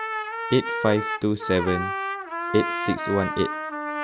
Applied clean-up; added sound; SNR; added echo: none; Trumpet; 4 dB; none.